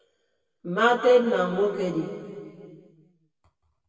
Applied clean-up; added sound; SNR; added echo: none; none; none; reverberation time 2.2 s.